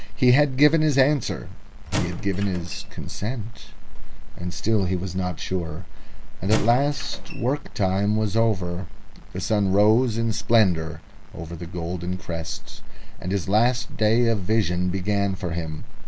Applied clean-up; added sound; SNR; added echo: none; Squeak / Wood; 12 dB; none.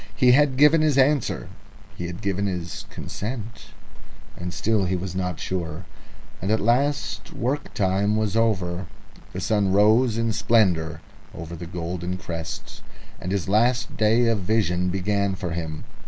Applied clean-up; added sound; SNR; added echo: none; none; none; none.